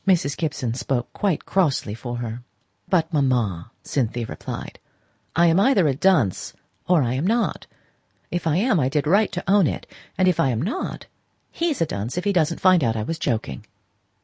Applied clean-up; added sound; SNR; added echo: none; none; none; none.